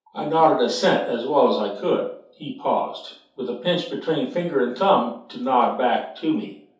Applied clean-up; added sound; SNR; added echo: none; none; none; reverberation time 0.5 s.